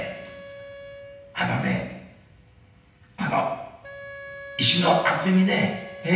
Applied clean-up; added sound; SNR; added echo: none; Wind instrument, woodwind instrument; 17 dB; reverberation time 0.9 s.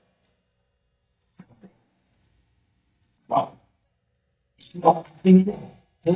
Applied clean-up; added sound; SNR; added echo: neural mask model DeepFilterNet 3.